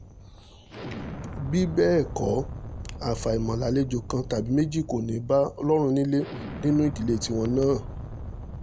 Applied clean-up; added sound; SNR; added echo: none; Explosion; 11 dB; none.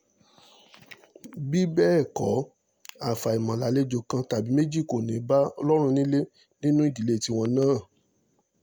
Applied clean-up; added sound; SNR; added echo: none; none; none; none.